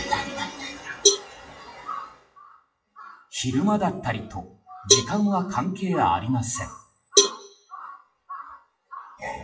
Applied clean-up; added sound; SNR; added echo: classical method WPE with log-MMSE.